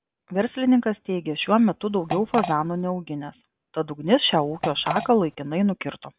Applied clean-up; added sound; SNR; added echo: none; Fart; 9 dB; none.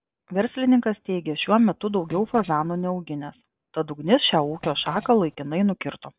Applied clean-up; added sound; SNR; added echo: neural separator model SepFormer DNS4.